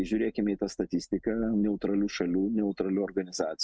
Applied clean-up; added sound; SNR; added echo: neural mask model RNNoise.